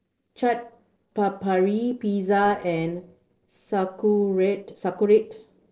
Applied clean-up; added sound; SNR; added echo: neural separator model SepFormer DNS4.